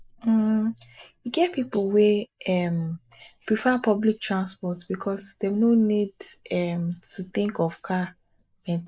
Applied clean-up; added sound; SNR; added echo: neural mask model Resemble Enhance denoiser.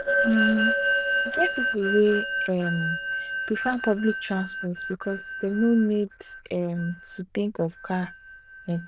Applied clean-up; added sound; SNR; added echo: neural diffusion model UNIVERSE++.